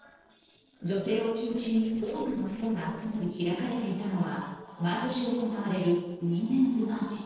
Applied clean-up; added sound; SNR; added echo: neural separator model SepFormer DNS4.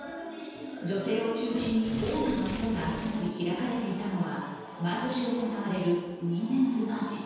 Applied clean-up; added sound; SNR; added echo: none; Tearing; 9 dB; reverberation time 1.2 s.